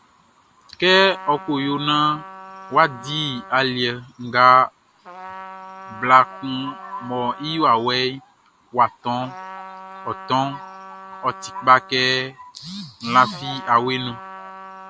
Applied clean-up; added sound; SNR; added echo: none; Trumpet; 18 dB; none.